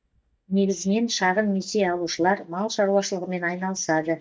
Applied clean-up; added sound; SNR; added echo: neural mask model DeepFilterNet 3.